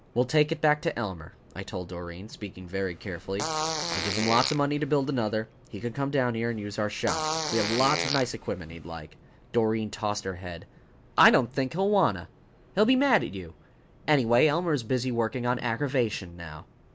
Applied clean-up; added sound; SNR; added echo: none; Fart; 5 dB; none.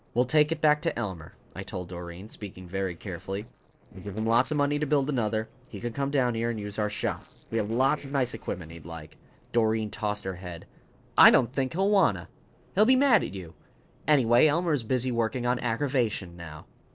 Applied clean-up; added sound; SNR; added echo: neural separator model SepFormer DNS4.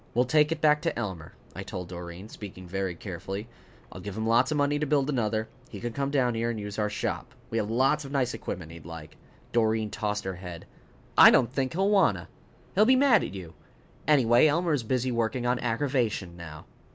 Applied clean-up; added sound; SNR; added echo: none; none; none; none.